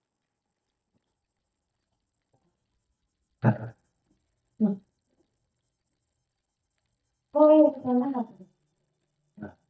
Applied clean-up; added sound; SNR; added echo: neural mask model DeepFilterNet 3.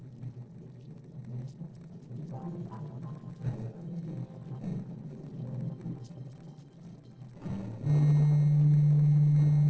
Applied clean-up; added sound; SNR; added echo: neural separator model SepFormer DNS4.